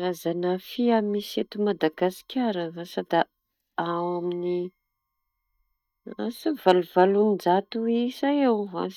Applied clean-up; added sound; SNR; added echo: neural mask model DeepFilterNet 3.